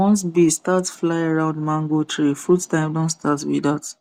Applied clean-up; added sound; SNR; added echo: none; none; none; none.